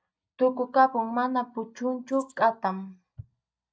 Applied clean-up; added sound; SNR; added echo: neural mask model DeepFilterNet 3.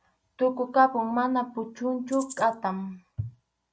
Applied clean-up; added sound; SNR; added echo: none; Rattle (instrument); 17 dB; none.